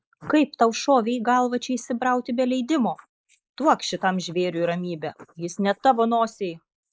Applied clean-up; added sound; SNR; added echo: neural mask model Resemble Enhance denoiser.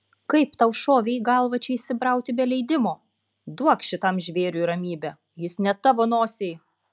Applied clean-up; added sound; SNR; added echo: none; none; none; none.